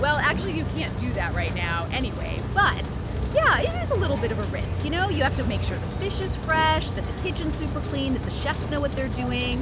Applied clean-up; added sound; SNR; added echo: none; Rain; 0 dB; none.